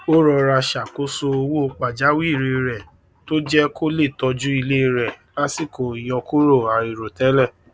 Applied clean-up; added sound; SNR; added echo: none; none; none; none.